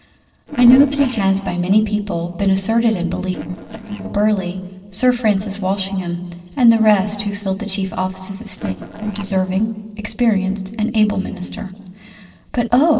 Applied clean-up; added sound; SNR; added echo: neural separator model SepFormer DNS4.